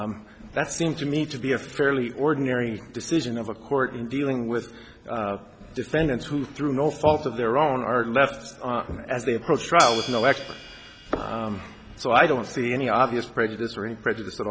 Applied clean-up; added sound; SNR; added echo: none; Hi-hat; 12 dB; none.